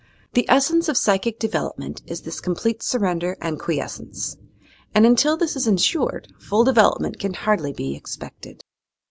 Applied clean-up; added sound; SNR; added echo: none; none; none; none.